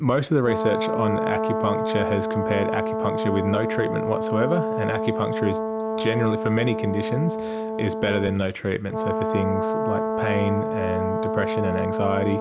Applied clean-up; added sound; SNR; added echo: none; Brass instrument; 1 dB; none.